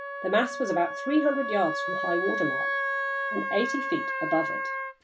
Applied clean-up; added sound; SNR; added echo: none; Wind instrument, woodwind instrument; 2 dB; none.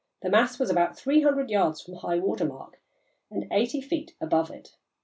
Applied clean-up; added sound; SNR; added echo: none; none; none; none.